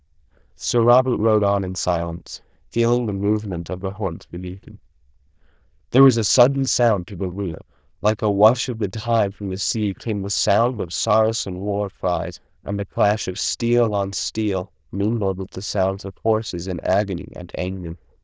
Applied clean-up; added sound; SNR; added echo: neural diffusion model UNIVERSE++.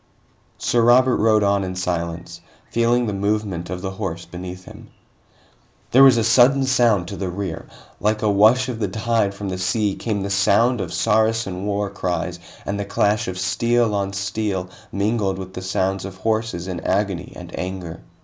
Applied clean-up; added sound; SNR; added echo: none; none; none; none.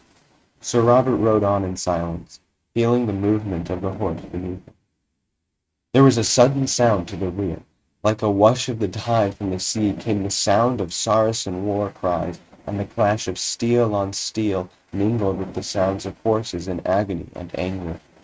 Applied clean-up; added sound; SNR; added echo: neural mask model RNNoise.